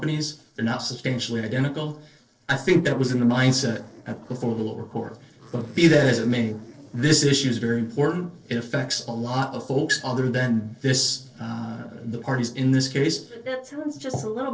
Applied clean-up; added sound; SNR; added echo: neural separator model SepFormer DNS4.